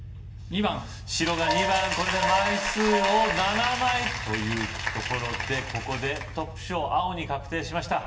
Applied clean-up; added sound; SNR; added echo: none; Engine starting / Car; 13 dB; reverberation time 0.9 s.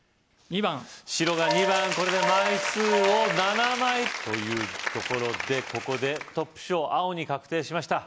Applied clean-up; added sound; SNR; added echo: none; none; none; none.